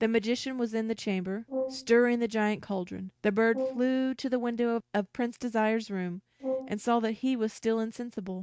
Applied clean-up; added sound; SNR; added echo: neural mask model RNNoise.